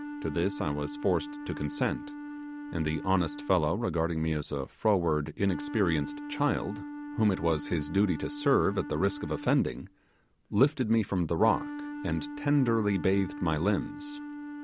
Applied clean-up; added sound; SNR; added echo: none; Wind instrument, woodwind instrument; 11 dB; none.